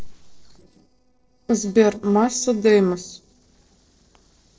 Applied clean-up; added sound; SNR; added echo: neural separator model SepFormer DNS4.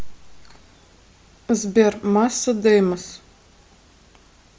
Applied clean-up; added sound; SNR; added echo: none; none; none; none.